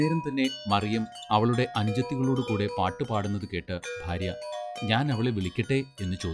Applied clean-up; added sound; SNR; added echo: classical method log-MMSE.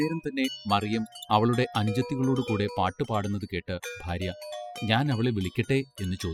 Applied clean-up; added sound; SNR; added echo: classical method spectral subtraction.